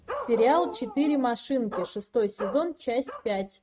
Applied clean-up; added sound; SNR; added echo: neural mask model RNNoise.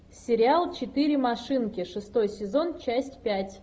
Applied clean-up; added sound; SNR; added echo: none; none; none; none.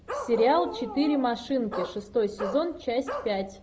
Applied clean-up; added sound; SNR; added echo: none; Bark; 9 dB; none.